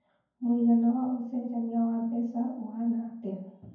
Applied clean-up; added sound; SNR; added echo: none; none; none; reverberation time 0.9 s.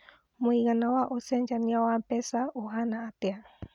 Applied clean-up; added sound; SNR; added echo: none; none; none; none.